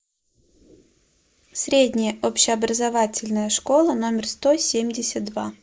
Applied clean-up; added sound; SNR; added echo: neural mask model Resemble Enhance denoiser.